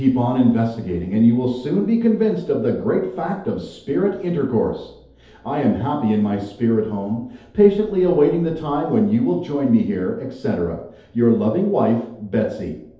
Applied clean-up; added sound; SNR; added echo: none; none; none; reverberation time 2.2 s.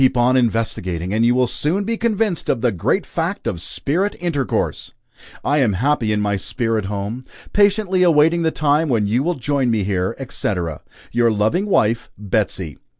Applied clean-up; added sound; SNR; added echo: none; none; none; none.